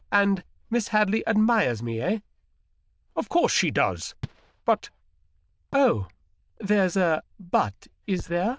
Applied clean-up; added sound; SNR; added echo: neural diffusion model UNIVERSE++.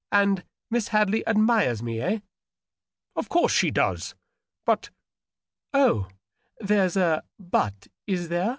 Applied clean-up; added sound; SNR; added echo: none; none; none; none.